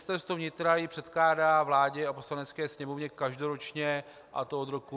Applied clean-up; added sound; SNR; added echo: none; none; none; none.